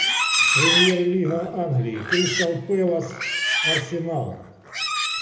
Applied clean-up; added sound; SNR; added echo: none; Livestock, farm animals, working animals; -1 dB; reverberation time 0.7 s.